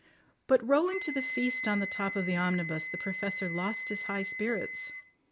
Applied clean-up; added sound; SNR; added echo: none; Wind instrument, woodwind instrument; 6 dB; none.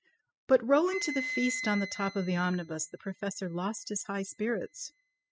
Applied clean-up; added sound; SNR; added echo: classical method spectral subtraction.